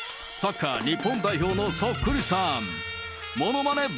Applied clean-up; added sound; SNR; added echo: none; Bowed string instrument; 19 dB; none.